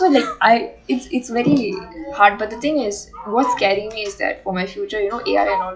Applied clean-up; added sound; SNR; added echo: classical method log-MMSE.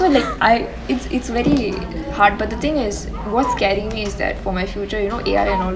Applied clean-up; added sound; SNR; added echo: none; Fowl; 14 dB; none.